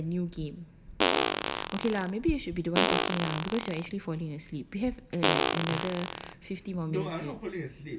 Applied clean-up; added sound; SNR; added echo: none; Fart; -4 dB; reverberation time 0.8 s.